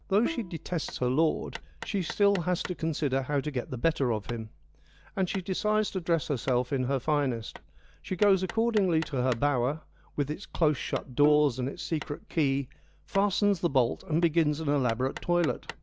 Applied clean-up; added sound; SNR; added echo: none; Hammer + Bowed string instrument; 18 dB; none.